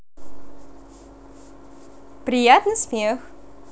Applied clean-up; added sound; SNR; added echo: none; none; none; none.